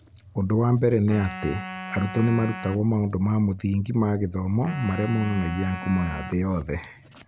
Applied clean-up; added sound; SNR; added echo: none; Wind instrument, woodwind instrument; 14 dB; none.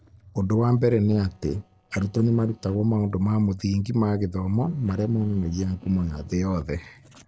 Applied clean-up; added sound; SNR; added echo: neural separator model SepFormer DNS4.